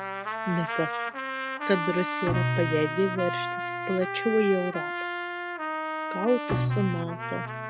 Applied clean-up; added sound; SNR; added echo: none; Trumpet + Bowed string instrument; 1 dB; none.